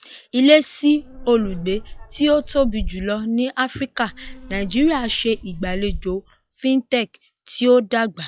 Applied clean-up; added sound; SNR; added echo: classical method log-MMSE.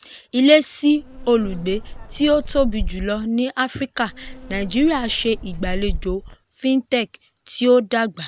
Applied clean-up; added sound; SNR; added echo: none; Insect; 8 dB; none.